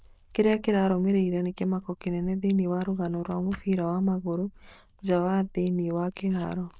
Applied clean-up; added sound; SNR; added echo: neural diffusion model UNIVERSE++.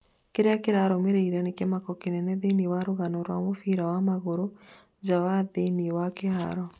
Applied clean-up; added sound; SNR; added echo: none; none; none; none.